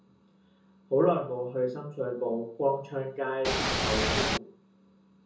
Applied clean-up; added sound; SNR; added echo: none; Ocean / Boat, Water vehicle; -4 dB; reverberation time 0.5 s.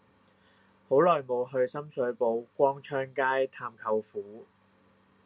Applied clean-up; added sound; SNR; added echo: none; none; none; none.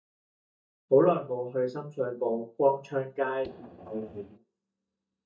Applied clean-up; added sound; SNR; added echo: neural mask model DeepFilterNet 3.